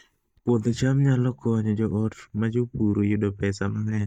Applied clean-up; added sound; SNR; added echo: neural mask model DeepFilterNet 3.